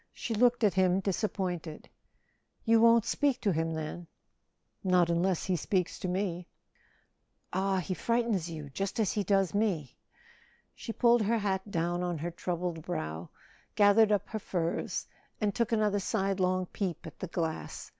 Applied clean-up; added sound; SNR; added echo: none; none; none; none.